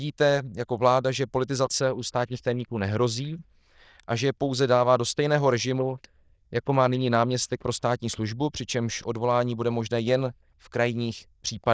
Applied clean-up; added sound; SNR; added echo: neural diffusion model UNIVERSE++.